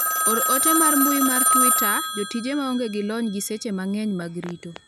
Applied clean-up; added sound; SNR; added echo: none; Telephone; -3 dB; none.